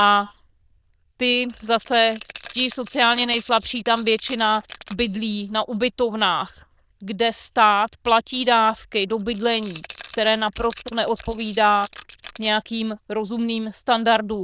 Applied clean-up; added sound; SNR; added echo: neural diffusion model UNIVERSE++.